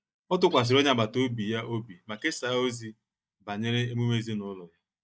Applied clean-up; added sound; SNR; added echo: neural mask model DeepFilterNet 3.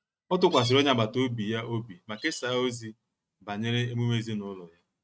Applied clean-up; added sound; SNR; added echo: neural mask model RNNoise.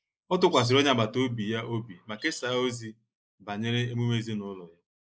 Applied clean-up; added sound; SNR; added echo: neural mask model Resemble Enhance denoiser.